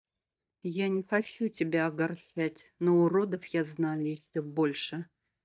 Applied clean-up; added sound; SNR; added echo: neural mask model DeepFilterNet 3.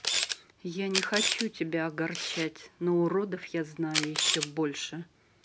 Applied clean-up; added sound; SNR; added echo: none; Camera; 3 dB; none.